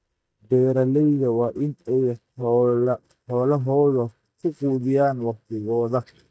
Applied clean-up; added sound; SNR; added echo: neural mask model DeepFilterNet 3.